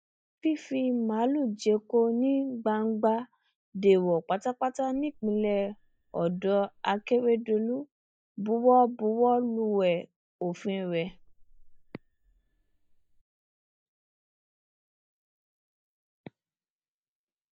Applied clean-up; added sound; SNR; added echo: neural mask model DeepFilterNet 3.